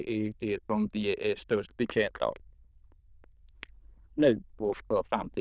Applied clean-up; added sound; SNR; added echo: neural diffusion model UNIVERSE++.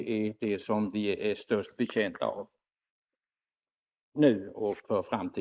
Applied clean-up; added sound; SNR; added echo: neural mask model Resemble Enhance denoiser.